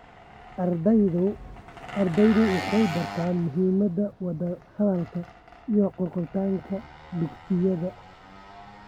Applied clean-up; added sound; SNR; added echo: none; Engine; 14 dB; none.